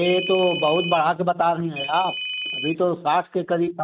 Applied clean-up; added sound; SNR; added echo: neural mask model RNNoise.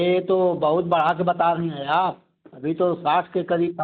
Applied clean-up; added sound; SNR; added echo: none; none; none; none.